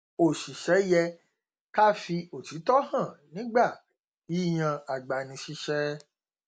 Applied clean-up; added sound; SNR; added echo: none; none; none; none.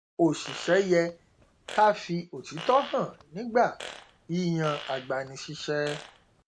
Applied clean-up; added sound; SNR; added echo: none; Fart; 16 dB; none.